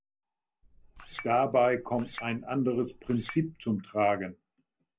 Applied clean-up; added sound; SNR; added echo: none; Chink, clink; 17 dB; none.